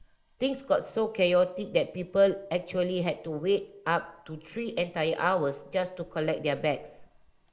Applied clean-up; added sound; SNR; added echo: neural mask model Resemble Enhance denoiser.